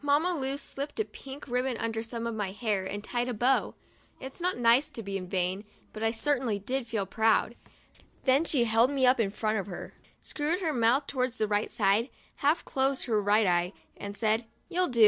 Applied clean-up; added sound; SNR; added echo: none; none; none; none.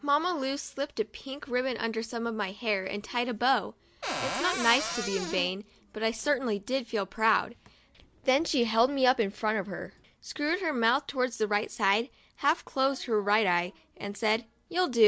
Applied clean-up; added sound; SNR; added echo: none; Cupboard open or close; 4 dB; none.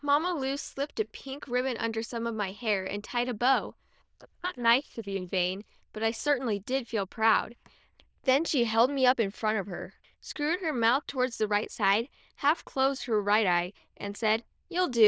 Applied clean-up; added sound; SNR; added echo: neural diffusion model UNIVERSE++.